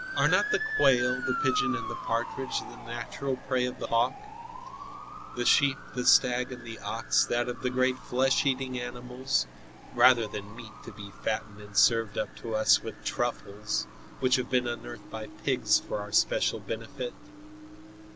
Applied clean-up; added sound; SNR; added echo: none; Motor vehicle (road) / Siren; 10 dB; none.